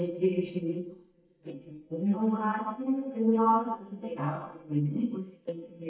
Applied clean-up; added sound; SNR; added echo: neural mask model DeepFilterNet 3.